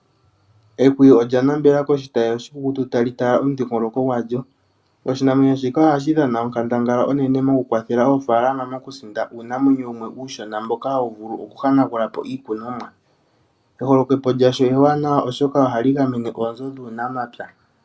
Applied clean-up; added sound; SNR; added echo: none; none; none; none.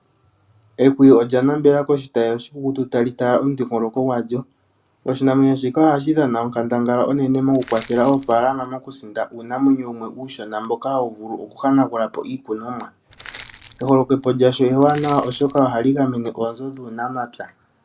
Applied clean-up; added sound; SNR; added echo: none; Crushing; 17 dB; none.